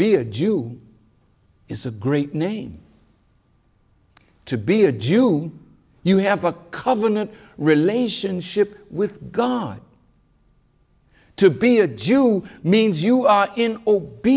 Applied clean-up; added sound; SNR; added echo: none; none; none; none.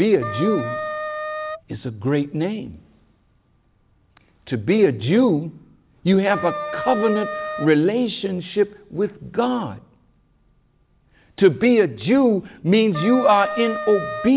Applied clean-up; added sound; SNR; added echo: none; Wind instrument, woodwind instrument; 7 dB; none.